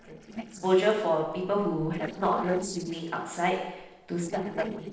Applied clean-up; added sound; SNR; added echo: neural separator model SepFormer DNS4.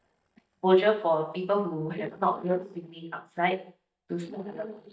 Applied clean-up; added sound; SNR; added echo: neural mask model DeepFilterNet 3.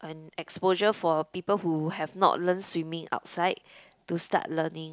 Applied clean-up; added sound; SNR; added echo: none; none; none; none.